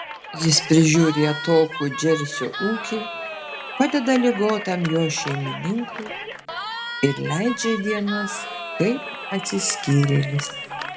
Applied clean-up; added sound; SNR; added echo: none; Cheering; 9 dB; reverberation time 1.8 s.